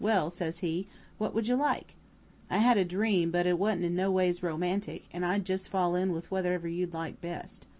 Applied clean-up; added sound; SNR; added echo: none; none; none; none.